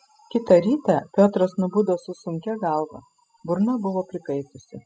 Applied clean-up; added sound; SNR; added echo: classical method spectral subtraction.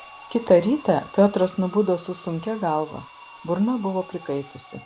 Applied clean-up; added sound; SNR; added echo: none; Alarm; 12 dB; none.